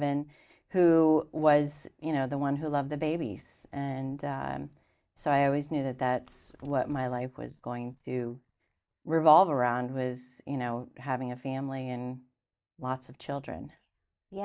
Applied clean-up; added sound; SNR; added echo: neural mask model DeepFilterNet 3.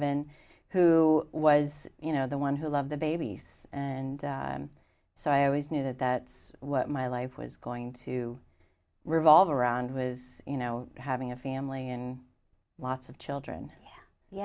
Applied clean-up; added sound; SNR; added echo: none; none; none; none.